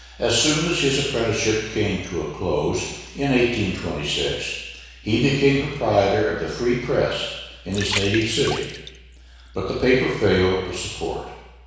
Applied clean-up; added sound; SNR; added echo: none; Water; 13 dB; reverberation time 1.1 s.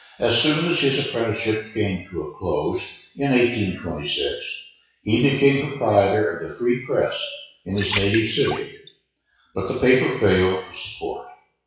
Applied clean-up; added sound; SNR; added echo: classical method WPE with log-MMSE.